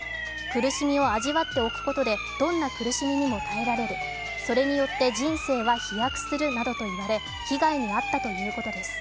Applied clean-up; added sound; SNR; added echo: none; Siren; 6 dB; none.